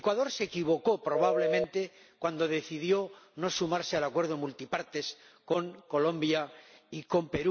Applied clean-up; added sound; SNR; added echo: none; Telephone; 0 dB; none.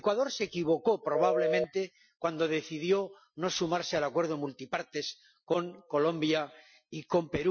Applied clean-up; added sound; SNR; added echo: classical method Wiener filter.